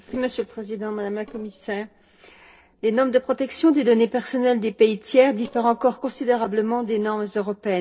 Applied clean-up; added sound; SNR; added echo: neural separator model SepFormer DNS4.